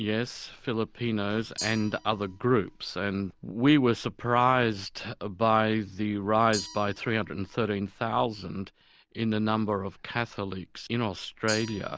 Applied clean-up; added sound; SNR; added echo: none; Glass; 19 dB; none.